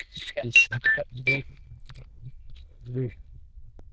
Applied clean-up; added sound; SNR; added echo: neural diffusion model UNIVERSE++.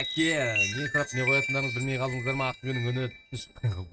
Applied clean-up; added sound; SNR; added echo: neural mask model RNNoise.